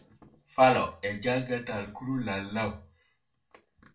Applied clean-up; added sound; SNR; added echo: none; none; none; reverberation time 0.2 s.